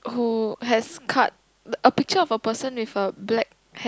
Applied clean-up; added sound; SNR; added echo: none; none; none; none.